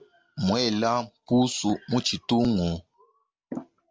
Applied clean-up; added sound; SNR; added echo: none; none; none; none.